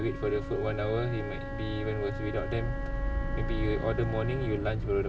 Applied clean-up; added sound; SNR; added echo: none; Wind instrument, woodwind instrument; 11 dB; none.